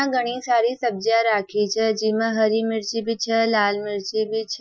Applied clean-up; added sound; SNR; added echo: classical method Wiener filter.